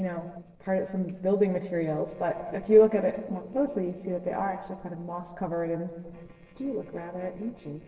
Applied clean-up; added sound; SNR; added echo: neural separator model SepFormer DNS4.